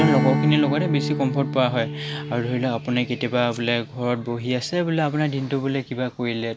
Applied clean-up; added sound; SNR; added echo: none; Strum; 5 dB; none.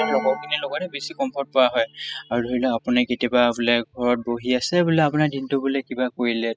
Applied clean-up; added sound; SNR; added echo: classical method spectral subtraction.